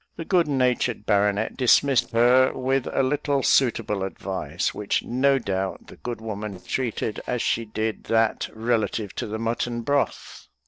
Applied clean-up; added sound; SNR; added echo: neural separator model SepFormer DNS4.